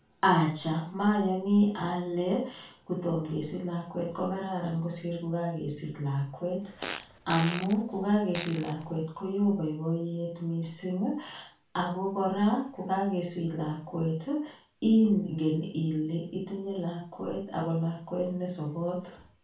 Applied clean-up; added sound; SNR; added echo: none; Fart; 11 dB; reverberation time 0.3 s.